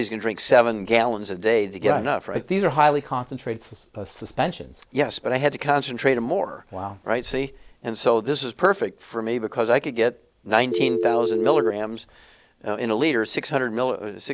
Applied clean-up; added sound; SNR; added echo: none; Telephone; -1 dB; none.